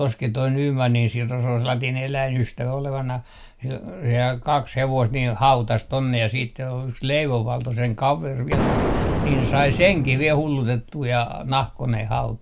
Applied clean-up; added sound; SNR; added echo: none; Explosion; 1 dB; none.